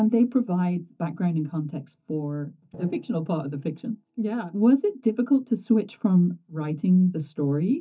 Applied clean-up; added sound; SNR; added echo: neural mask model DeepFilterNet 3.